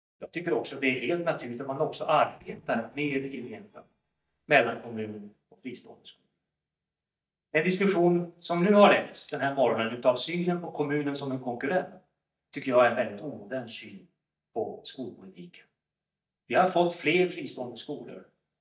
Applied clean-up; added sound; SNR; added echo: neural mask model DeepFilterNet 3.